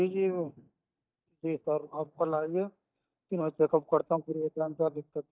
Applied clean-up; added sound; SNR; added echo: neural mask model DeepFilterNet 3.